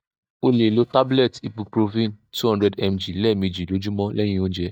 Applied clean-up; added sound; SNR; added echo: neural mask model DeepFilterNet 3.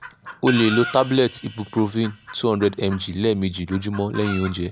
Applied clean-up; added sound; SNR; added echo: none; Hi-hat + Chicken, rooster; 12 dB; none.